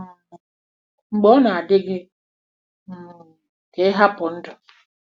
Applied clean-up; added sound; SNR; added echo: none; none; none; none.